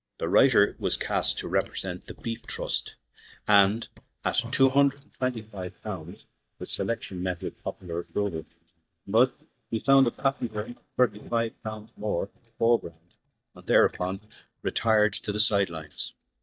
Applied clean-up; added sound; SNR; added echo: neural mask model DeepFilterNet 3.